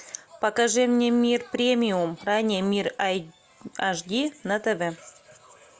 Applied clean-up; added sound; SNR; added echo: none; none; none; none.